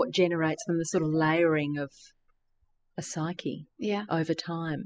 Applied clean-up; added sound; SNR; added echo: classical method spectral subtraction.